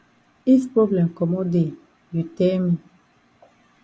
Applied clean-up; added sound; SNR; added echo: none; none; none; none.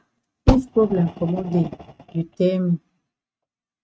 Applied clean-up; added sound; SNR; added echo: neural mask model RNNoise.